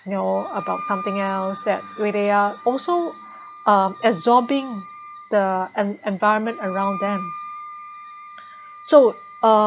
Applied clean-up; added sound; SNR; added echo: none; Wind instrument, woodwind instrument; 15 dB; none.